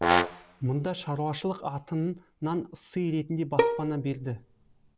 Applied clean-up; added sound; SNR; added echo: none; Brass instrument + Bowed string instrument; -2 dB; none.